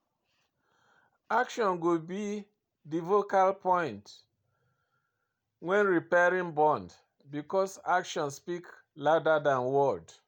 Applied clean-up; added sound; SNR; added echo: none; none; none; none.